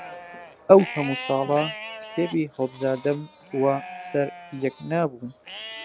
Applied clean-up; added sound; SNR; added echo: none; Livestock, farm animals, working animals; 14 dB; none.